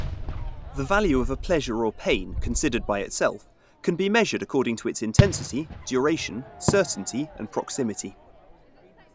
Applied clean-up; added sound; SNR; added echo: none; Fireworks; 3 dB; none.